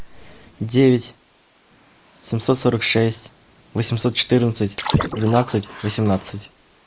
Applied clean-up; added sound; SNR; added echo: neural mask model Resemble Enhance denoiser.